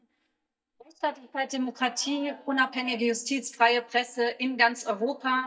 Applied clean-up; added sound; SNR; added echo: neural mask model DeepFilterNet 3.